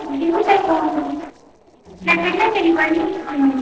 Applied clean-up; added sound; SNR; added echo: neural separator model SepFormer DNS4.